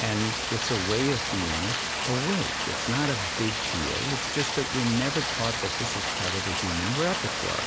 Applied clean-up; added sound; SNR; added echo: none; Rain; 0 dB; none.